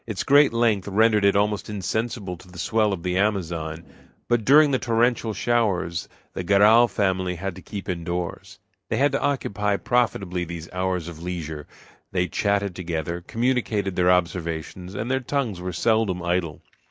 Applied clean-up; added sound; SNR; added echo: none; none; none; none.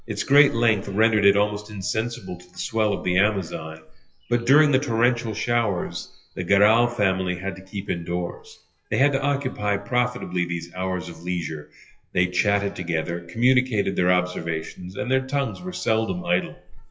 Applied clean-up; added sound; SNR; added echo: classical method WPE with log-MMSE.